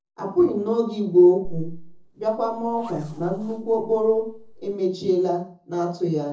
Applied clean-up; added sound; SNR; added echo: neural separator model SepFormer DNS4.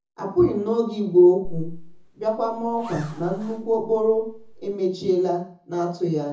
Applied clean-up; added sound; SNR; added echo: none; Zipper (clothing); 13 dB; reverberation time 0.5 s.